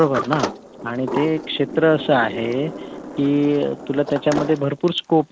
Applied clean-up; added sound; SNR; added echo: none; Sliding door; 10 dB; none.